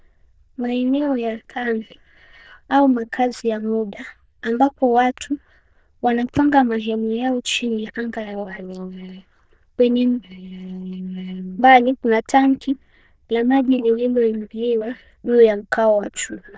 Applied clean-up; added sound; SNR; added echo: neural diffusion model UNIVERSE++.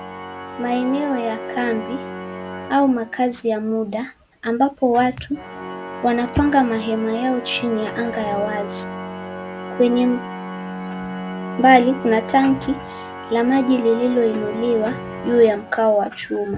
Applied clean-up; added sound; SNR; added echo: none; Organ; 11 dB; none.